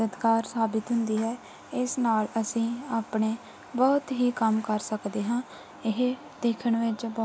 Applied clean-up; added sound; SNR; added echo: none; none; none; none.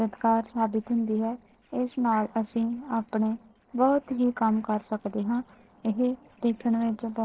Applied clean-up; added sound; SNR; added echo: neural separator model SepFormer DNS4.